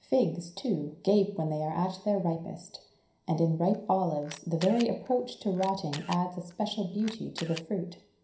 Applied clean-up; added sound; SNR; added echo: none; Camera; 16 dB; reverberation time 0.5 s.